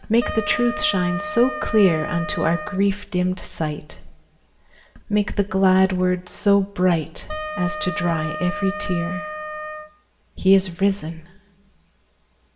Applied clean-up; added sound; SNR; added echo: none; Wind instrument, woodwind instrument; 11 dB; reverberation time 0.6 s.